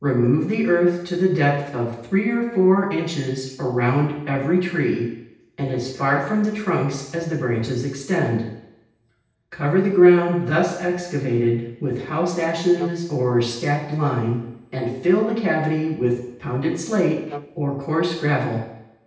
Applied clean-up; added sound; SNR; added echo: none; Wind instrument, woodwind instrument; 15 dB; reverberation time 0.9 s.